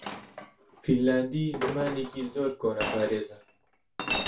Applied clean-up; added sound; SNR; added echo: none; Chink, clink; 6 dB; reverberation time 0.2 s.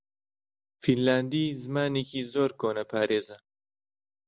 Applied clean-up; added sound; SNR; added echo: none; none; none; none.